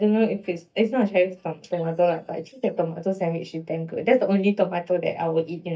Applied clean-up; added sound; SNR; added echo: neural mask model DeepFilterNet 3.